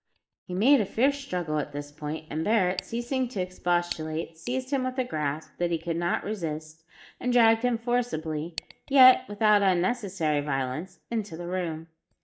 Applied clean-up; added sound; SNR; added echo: neural mask model DeepFilterNet 3.